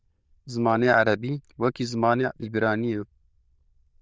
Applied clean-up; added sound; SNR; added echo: neural diffusion model UNIVERSE++.